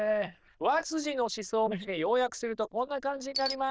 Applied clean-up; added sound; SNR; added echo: neural diffusion model UNIVERSE++.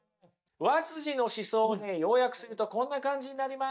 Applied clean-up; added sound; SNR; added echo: neural mask model DeepFilterNet 3.